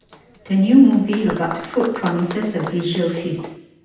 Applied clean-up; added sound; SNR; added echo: none; Applause; 16 dB; reverberation time 0.9 s.